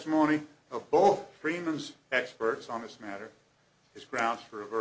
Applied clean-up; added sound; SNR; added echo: none; none; none; none.